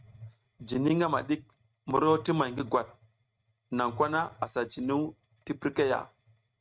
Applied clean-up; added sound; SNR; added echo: neural mask model RNNoise.